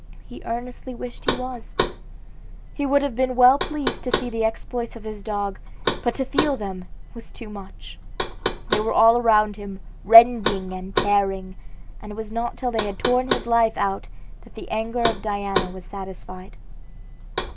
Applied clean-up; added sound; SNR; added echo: none; Knock; 7 dB; none.